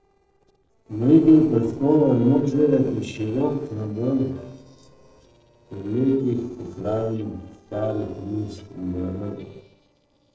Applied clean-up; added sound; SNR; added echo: neural separator model SepFormer DNS4.